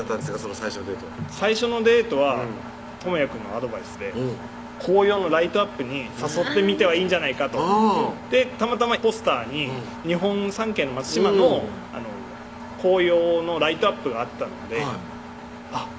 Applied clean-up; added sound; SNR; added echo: none; Engine; 14 dB; none.